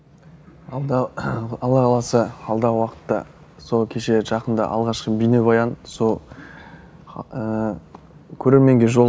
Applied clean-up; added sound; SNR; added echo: none; none; none; none.